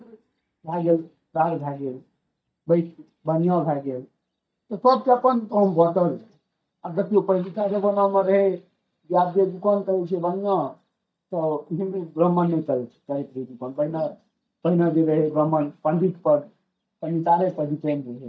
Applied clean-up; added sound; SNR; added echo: neural mask model DeepFilterNet 3.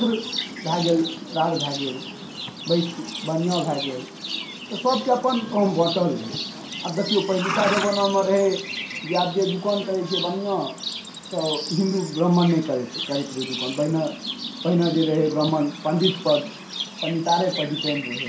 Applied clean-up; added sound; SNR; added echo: none; Livestock, farm animals, working animals; 8 dB; reverberation time 0.5 s.